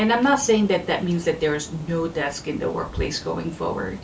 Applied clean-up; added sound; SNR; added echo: none; Water; 17 dB; reverberation time 0.2 s.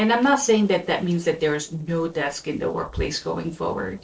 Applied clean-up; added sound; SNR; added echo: neural separator model SepFormer DNS4.